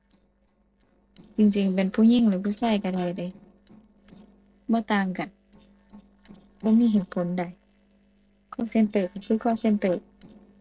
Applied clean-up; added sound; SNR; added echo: neural separator model SepFormer DNS4.